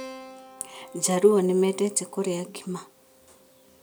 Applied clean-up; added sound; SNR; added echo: none; Keyboard (musical); 20 dB; none.